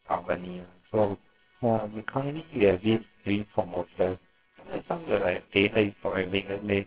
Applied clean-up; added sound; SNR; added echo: neural separator model SepFormer WHAMR!.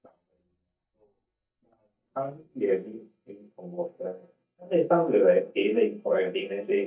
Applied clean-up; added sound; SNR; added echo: neural mask model DeepFilterNet 3.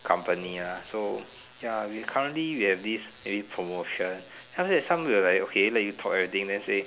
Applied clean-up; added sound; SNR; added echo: none; none; none; none.